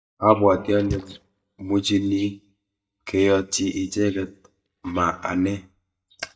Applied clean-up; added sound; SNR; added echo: neural mask model DeepFilterNet 3.